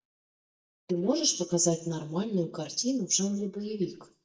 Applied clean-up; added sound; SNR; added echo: neural mask model DeepFilterNet 3.